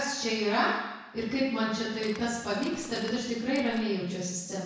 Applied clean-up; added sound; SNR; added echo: none; Walk, footsteps; 17 dB; reverberation time 1.0 s.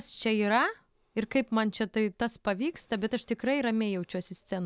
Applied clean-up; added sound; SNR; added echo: none; none; none; none.